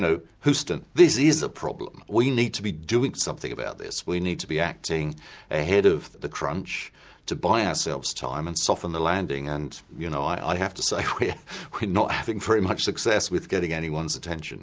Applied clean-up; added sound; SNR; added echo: none; none; none; none.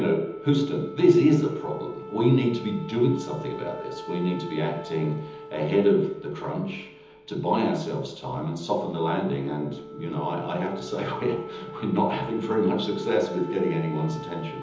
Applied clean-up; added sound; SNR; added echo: none; Wind instrument, woodwind instrument; 15 dB; reverberation time 1.3 s.